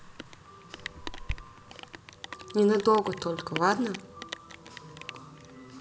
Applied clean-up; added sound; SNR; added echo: none; Rain; 12 dB; none.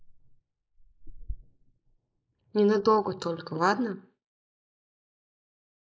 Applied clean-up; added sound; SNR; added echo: neural mask model Resemble Enhance denoiser.